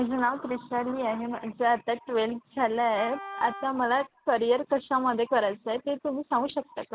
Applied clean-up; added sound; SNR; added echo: none; Wind instrument, woodwind instrument; 14 dB; none.